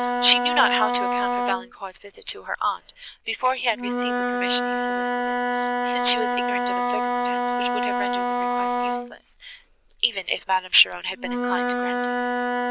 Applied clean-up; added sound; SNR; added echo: none; Wind instrument, woodwind instrument; -2 dB; none.